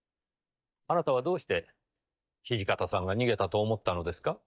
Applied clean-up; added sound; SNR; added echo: neural mask model DeepFilterNet 3.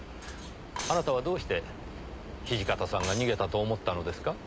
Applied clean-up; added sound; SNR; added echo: none; Cutlery, silverware; 13 dB; none.